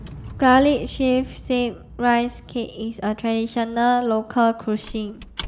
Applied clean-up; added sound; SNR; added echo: none; Explosion + Squeak / Wood; 17 dB; none.